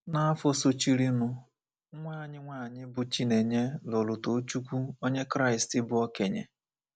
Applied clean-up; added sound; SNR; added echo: none; none; none; none.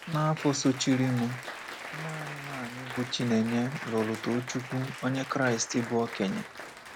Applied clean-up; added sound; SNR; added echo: none; Applause; 11 dB; none.